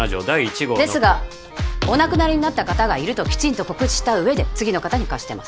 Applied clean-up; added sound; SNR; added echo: none; none; none; none.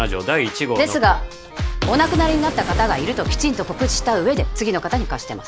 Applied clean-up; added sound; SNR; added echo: none; Waves, surf; 11 dB; none.